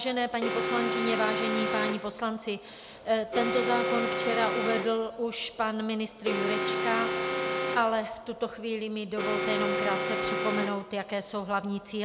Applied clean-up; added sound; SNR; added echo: none; Alarm; 1 dB; none.